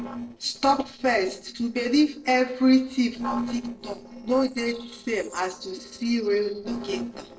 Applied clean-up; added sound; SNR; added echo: neural separator model SepFormer DNS4.